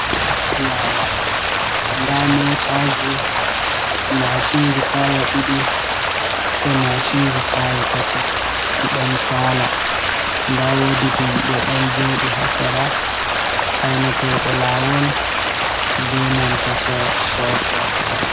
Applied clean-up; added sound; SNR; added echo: none; Stream; -3 dB; none.